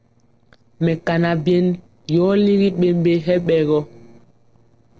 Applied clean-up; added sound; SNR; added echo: neural separator model SepFormer DNS4.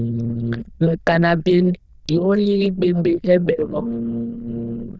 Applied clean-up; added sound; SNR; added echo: neural diffusion model UNIVERSE++.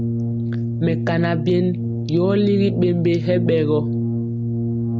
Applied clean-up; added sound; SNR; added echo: none; Brass instrument; 1 dB; none.